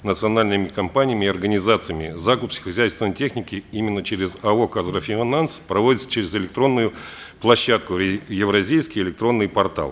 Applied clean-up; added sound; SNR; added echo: none; none; none; none.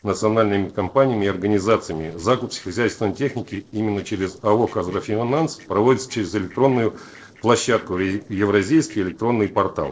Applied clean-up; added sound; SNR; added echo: neural separator model SepFormer DNS4.